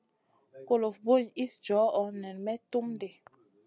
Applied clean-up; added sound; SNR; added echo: none; none; none; none.